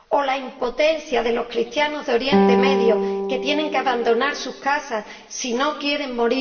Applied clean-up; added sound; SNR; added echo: none; Guitar; 1 dB; reverberation time 1.0 s.